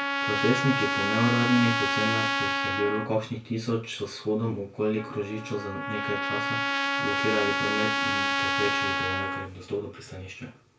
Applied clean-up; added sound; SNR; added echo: none; Trumpet; 0 dB; reverberation time 0.2 s.